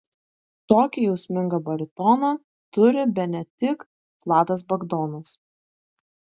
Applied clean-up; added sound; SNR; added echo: none; none; none; none.